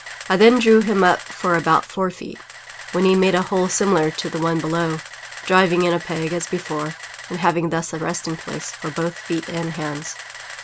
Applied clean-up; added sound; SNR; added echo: none; Camera; 15 dB; none.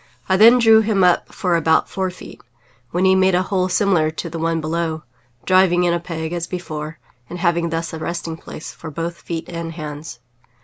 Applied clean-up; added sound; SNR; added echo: none; none; none; none.